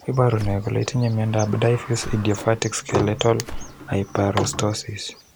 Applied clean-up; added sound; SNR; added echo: none; Sliding door + Whoosh, swoosh, swish; 10 dB; none.